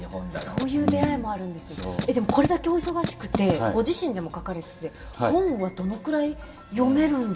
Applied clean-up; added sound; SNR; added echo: none; Writing; 5 dB; reverberation time 1.2 s.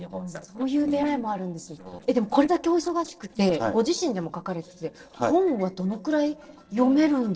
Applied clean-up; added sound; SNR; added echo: neural separator model SepFormer DNS4.